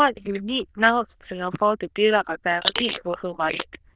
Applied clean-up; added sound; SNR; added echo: neural diffusion model UNIVERSE++.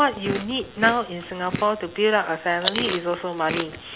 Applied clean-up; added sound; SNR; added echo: none; Chewing, mastication; 8 dB; none.